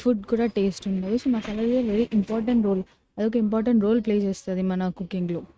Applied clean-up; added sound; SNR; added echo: neural mask model RNNoise.